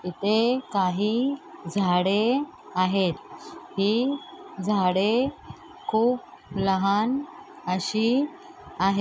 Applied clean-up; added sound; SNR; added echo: none; none; none; none.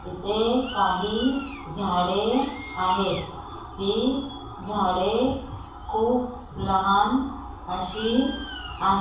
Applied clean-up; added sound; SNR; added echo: none; Bird; 14 dB; reverberation time 0.7 s.